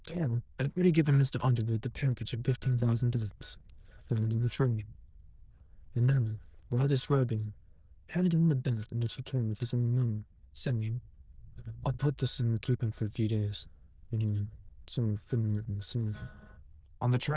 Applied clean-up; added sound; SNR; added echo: neural diffusion model UNIVERSE++.